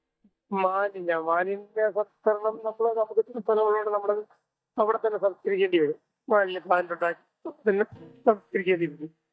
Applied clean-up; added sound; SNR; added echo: neural mask model DeepFilterNet 3.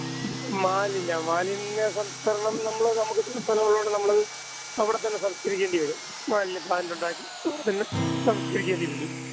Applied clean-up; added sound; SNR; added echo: none; Acoustic guitar + Sawing; 8 dB; none.